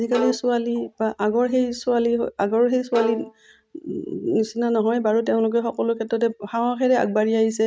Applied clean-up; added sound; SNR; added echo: neural mask model RNNoise.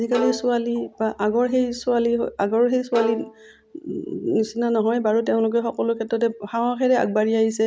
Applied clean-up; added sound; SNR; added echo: none; Bowed string instrument; 11 dB; none.